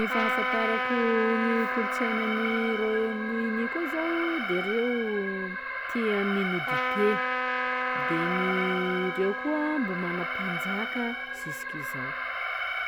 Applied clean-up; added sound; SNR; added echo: none; Trumpet + Alarm; 0 dB; none.